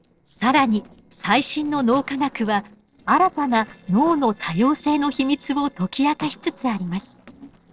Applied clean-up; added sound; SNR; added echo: neural separator model SepFormer DNS4.